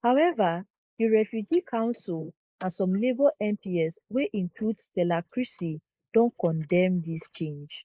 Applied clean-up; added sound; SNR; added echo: neural mask model Resemble Enhance denoiser.